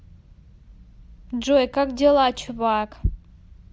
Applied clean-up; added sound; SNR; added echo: none; none; none; none.